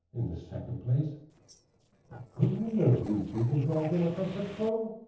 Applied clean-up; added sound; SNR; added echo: neural separator model SepFormer DNS4.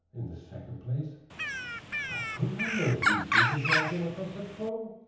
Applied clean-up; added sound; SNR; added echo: none; Bird; -4 dB; reverberation time 1.0 s.